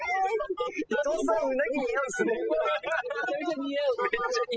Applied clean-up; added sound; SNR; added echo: classical method spectral subtraction.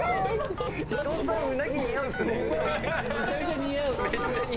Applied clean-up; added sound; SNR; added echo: none; Telephone + Bird vocalization, bird call, bird song; 6 dB; none.